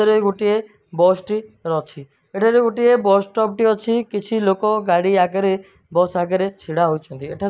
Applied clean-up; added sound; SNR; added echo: none; none; none; none.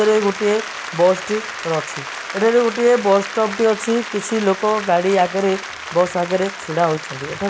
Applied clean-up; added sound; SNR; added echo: none; Applause; 11 dB; none.